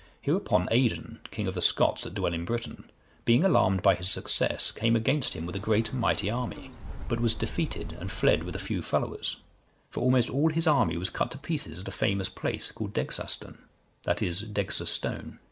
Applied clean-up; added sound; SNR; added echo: none; Bird; 10 dB; none.